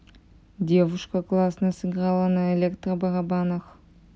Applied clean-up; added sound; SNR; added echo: none; none; none; none.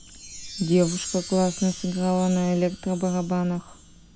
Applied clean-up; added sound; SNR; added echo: none; Chime; 14 dB; none.